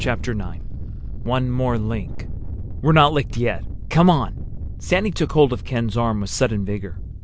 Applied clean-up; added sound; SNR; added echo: none; Thunder; 6 dB; none.